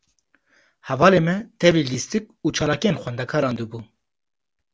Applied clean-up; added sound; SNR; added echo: none; none; none; none.